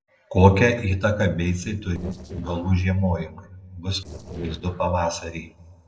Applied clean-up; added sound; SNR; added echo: neural separator model SepFormer DNS4.